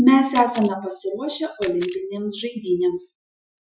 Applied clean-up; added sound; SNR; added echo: classical method Wiener filter.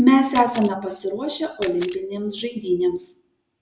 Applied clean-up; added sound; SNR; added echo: none; Camera; 19 dB; none.